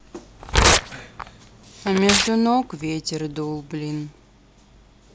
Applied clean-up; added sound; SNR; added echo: none; Tearing; -1 dB; none.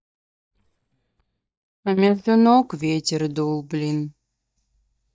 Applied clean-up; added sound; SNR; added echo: neural mask model DeepFilterNet 3.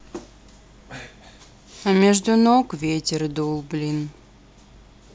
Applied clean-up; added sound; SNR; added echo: none; none; none; none.